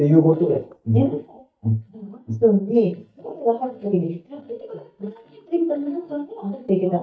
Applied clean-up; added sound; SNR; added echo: neural mask model DeepFilterNet 3.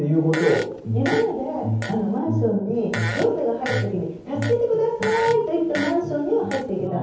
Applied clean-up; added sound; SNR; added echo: none; Fart; 11 dB; reverberation time 0.9 s.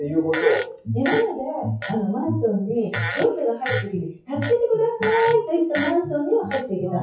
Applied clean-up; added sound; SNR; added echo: classical method WPE with log-MMSE.